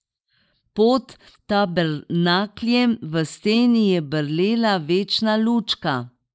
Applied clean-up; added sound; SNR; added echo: neural mask model Resemble Enhance denoiser.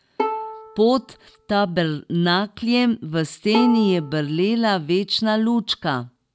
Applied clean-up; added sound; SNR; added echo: none; Bowed string instrument; 12 dB; none.